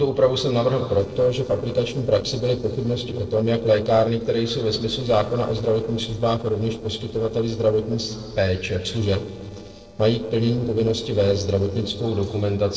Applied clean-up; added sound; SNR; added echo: neural separator model SepFormer DNS4.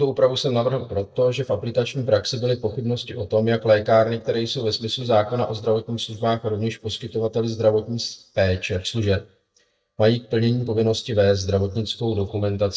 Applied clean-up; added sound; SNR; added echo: neural mask model DeepFilterNet 3.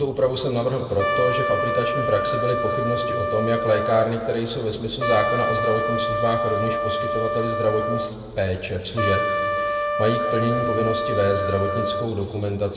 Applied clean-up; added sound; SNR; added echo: none; Trumpet; 1 dB; reverberation time 2.2 s.